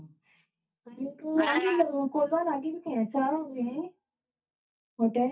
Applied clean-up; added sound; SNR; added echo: neural mask model DeepFilterNet 3.